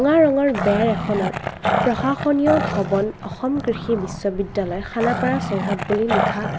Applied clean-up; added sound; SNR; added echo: none; Growling; 5 dB; none.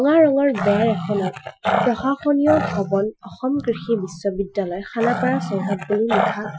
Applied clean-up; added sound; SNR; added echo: classical method Wiener filter.